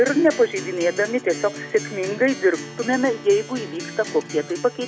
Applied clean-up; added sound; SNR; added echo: none; Acoustic guitar; 13 dB; none.